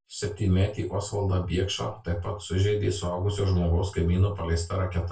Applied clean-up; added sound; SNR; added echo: none; none; none; reverberation time 0.2 s.